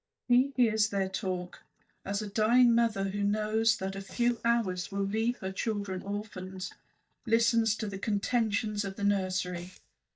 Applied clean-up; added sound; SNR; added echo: neural mask model DeepFilterNet 3.